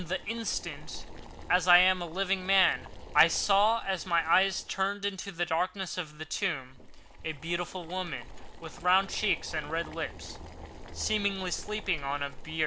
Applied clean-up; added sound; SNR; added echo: none; Boiling; 13 dB; none.